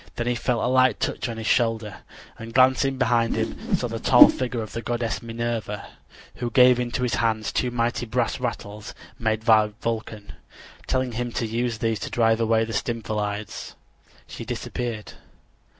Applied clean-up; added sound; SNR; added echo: none; Whoosh, swoosh, swish; -2 dB; none.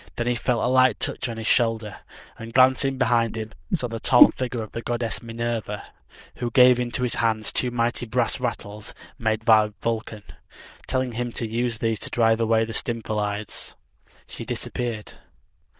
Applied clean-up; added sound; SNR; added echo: neural diffusion model UNIVERSE++.